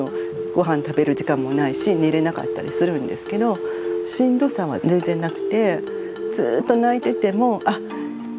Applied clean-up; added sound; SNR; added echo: none; none; none; none.